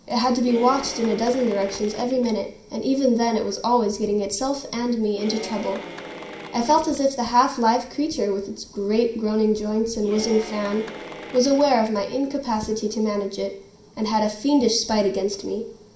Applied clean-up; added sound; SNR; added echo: none; Applause / Cheering; 15 dB; reverberation time 0.5 s.